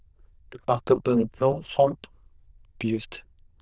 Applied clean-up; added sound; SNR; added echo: neural diffusion model UNIVERSE++.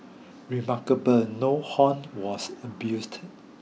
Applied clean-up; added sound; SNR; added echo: none; none; none; none.